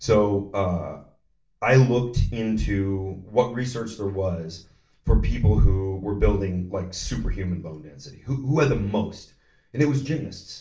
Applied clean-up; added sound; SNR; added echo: none; none; none; reverberation time 0.3 s.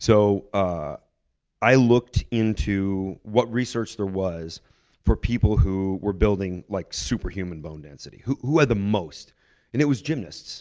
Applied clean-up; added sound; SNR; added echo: none; none; none; none.